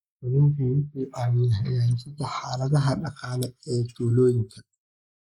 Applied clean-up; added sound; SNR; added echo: neural mask model Resemble Enhance denoiser.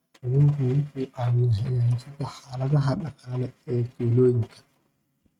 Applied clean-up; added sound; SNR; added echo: neural mask model RNNoise.